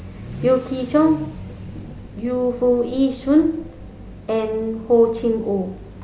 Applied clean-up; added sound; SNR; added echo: none; Accelerating, revving, vroom / Vehicle; 18 dB; none.